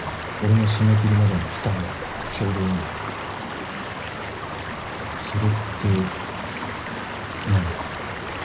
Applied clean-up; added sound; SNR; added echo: none; Stream; 7 dB; reverberation time 0.4 s.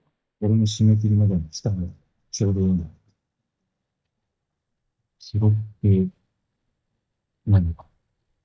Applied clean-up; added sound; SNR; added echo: neural mask model DeepFilterNet 3.